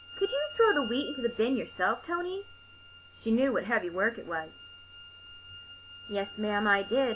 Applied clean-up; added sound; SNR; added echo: none; Bowed string instrument; 15 dB; none.